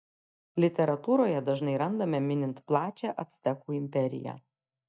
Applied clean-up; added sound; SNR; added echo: neural mask model DeepFilterNet 3.